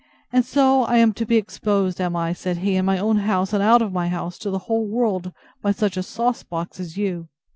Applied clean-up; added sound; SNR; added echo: none; none; none; none.